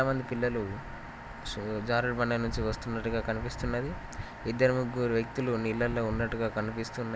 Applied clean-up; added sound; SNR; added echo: none; none; none; none.